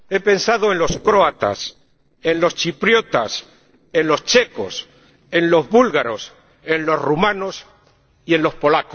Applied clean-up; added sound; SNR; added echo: neural separator model SepFormer DNS4.